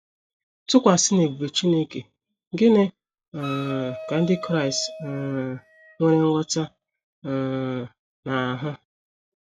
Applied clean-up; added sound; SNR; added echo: classical method log-MMSE.